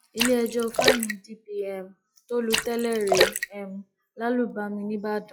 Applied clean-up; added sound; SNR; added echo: classical method log-MMSE.